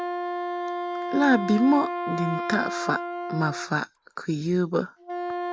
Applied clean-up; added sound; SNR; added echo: none; Wind instrument, woodwind instrument; 5 dB; none.